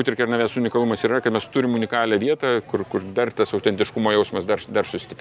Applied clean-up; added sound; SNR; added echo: none; none; none; none.